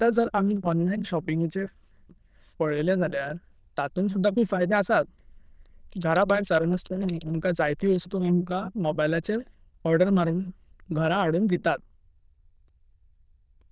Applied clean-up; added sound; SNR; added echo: neural diffusion model UNIVERSE++.